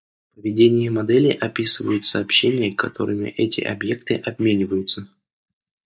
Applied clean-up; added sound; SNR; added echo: neural mask model DeepFilterNet 3.